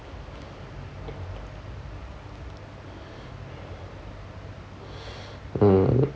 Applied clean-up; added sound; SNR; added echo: none; none; none; none.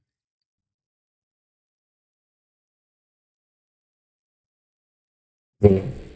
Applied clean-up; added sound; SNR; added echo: neural mask model DeepFilterNet 3.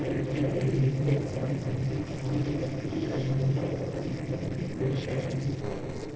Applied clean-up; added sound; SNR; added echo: neural separator model SepFormer DNS4.